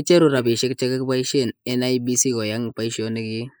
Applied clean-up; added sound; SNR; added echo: neural mask model Resemble Enhance denoiser.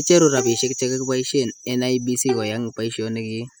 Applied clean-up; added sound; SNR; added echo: classical method spectral subtraction.